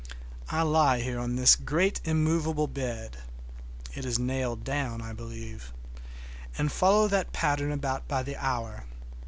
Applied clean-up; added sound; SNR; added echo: none; none; none; none.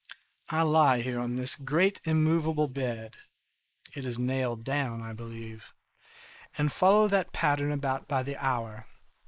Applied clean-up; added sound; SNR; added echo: neural mask model Resemble Enhance denoiser.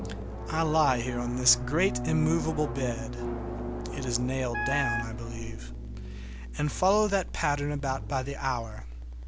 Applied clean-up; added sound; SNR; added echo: none; Wind instrument, woodwind instrument + Drum; 8 dB; none.